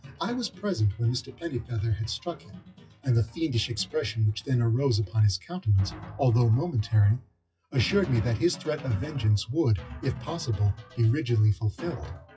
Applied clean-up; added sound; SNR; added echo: classical method WPE with log-MMSE.